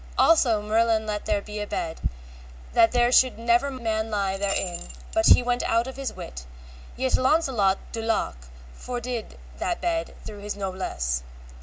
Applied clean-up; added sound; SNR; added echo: none; Rattle / Keys jangling; 13 dB; none.